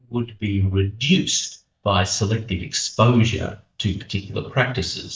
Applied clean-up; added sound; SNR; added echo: neural mask model DeepFilterNet 3.